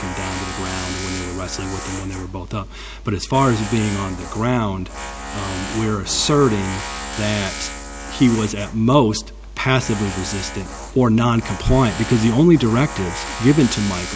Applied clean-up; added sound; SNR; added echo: none; Tools; 10 dB; none.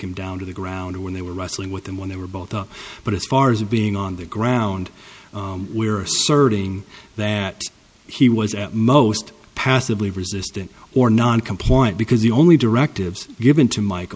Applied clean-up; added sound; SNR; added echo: none; none; none; none.